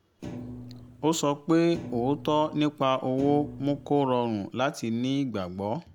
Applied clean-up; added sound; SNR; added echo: none; Thump, thud; 15 dB; none.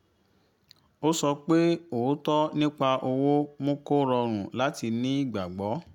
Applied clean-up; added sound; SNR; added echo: none; none; none; none.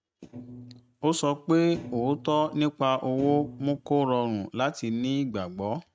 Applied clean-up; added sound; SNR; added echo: neural mask model RNNoise.